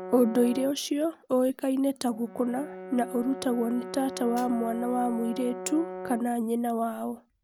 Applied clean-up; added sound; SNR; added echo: none; Brass instrument; 12 dB; none.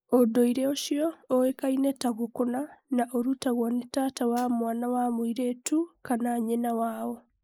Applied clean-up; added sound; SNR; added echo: neural mask model Resemble Enhance denoiser.